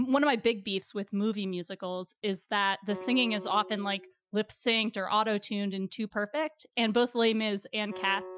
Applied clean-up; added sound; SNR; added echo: classical method Wiener filter.